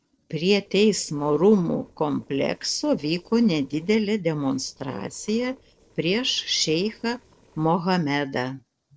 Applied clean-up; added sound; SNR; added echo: neural separator model SepFormer DNS4.